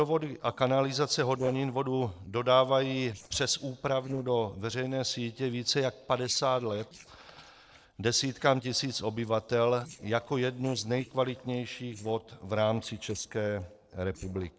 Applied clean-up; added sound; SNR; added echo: neural separator model SepFormer DNS4.